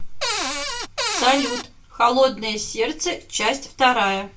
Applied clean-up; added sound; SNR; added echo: none; Cupboard open or close; 3 dB; reverberation time 0.1 s.